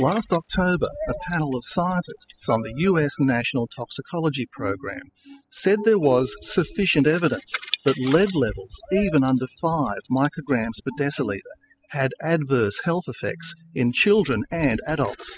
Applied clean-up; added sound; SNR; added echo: classical method spectral subtraction.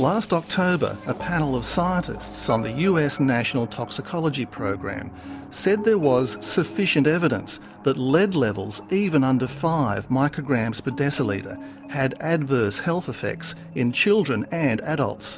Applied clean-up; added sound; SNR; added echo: none; none; none; none.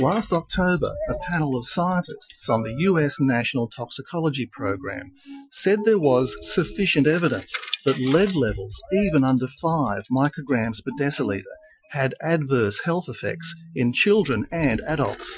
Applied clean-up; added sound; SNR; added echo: classical method Wiener filter.